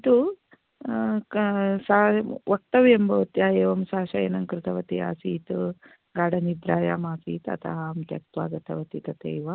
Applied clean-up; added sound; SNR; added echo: none; none; none; none.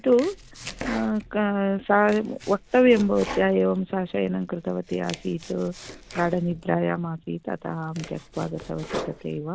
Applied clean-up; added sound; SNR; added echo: none; Domestic sounds, home sounds; 15 dB; none.